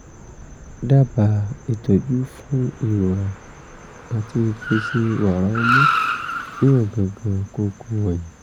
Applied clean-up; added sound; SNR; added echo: none; Car; 7 dB; none.